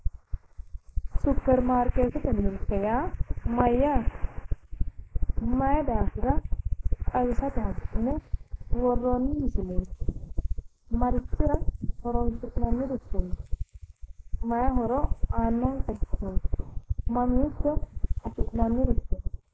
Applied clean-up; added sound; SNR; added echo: neural mask model Resemble Enhance denoiser.